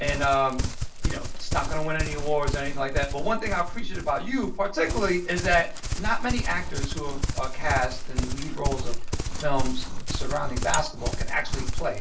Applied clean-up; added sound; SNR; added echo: none; Livestock, farm animals, working animals; 6 dB; reverberation time 0.3 s.